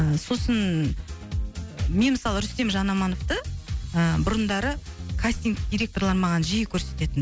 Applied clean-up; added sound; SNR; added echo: none; none; none; none.